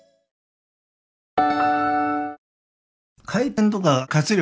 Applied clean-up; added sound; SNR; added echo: none; none; none; none.